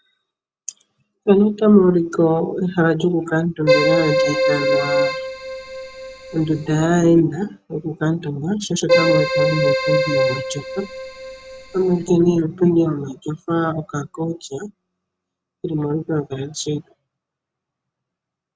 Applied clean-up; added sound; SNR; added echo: none; Keyboard (musical); 0 dB; none.